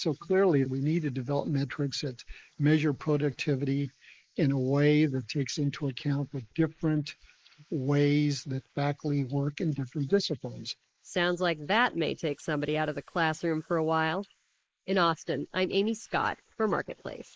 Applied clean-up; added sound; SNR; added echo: neural mask model Resemble Enhance denoiser.